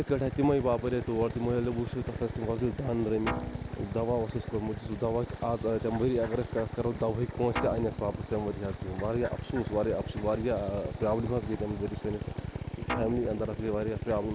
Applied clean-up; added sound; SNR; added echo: none; Guitar + Drill; 6 dB; none.